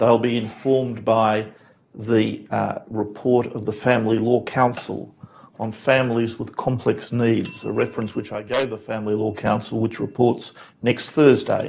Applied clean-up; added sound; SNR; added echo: none; none; none; none.